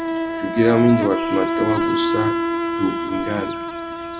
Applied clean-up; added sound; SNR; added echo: none; Insect; 1 dB; none.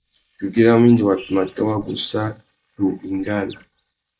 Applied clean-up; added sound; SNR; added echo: neural mask model Resemble Enhance denoiser.